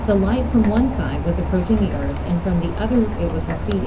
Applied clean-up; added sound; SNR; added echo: none; Rain; 3 dB; reverberation time 0.4 s.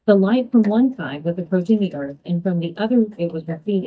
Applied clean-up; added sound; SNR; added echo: neural mask model DeepFilterNet 3.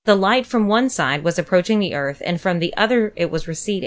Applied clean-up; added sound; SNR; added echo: none; none; none; none.